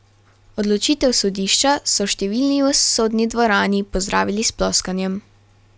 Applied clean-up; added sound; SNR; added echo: none; none; none; none.